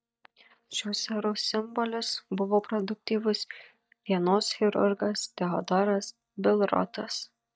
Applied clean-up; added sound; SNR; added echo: neural mask model DeepFilterNet 3.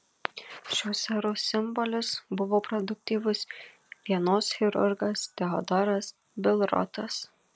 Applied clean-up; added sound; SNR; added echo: none; none; none; none.